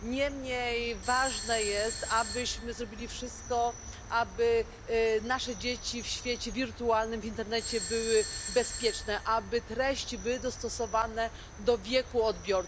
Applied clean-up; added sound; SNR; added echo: none; Cricket + Bell / Doorbell; 9 dB; none.